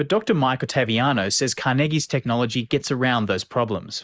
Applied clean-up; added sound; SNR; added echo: neural mask model Resemble Enhance denoiser.